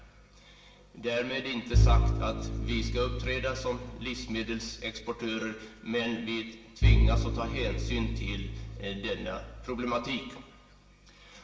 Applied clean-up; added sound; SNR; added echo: none; Bowed string instrument; -4 dB; reverberation time 1.0 s.